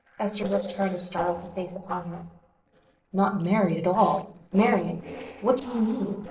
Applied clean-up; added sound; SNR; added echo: neural separator model SepFormer DNS4.